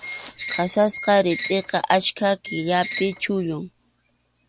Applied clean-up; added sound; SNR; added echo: none; Squeak; 4 dB; none.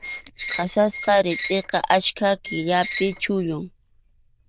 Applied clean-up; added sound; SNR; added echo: neural diffusion model UNIVERSE++.